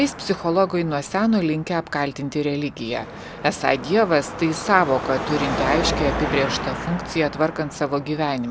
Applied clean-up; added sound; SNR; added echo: none; Car passing by / Traffic noise, roadway noise / Engine; 8 dB; none.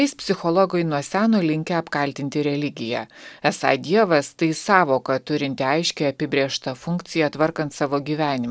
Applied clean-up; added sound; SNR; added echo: none; none; none; none.